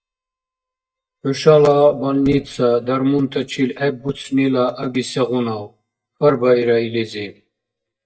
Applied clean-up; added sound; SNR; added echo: neural mask model DeepFilterNet 3.